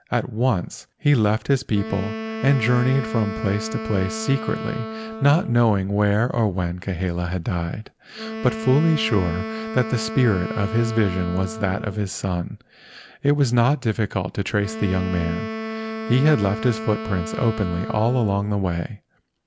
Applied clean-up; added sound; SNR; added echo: none; Wind instrument, woodwind instrument; 10 dB; none.